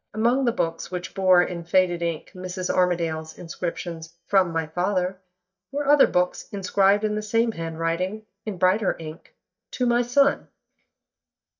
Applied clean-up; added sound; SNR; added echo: neural mask model DeepFilterNet 3.